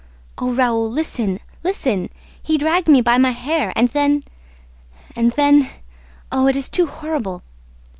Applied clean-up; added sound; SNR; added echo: none; none; none; none.